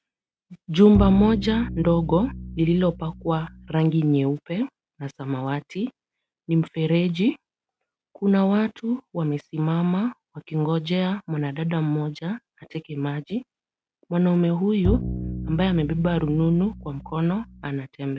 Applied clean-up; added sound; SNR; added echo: neural mask model RNNoise.